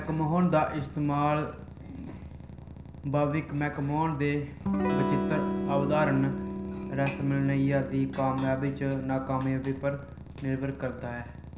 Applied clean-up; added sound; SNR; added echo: none; Electric guitar / Strum; 7 dB; reverberation time 0.5 s.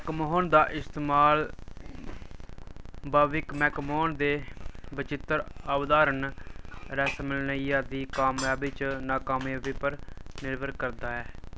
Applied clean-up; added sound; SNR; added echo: none; none; none; none.